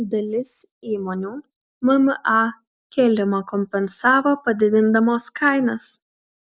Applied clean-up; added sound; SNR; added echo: none; none; none; none.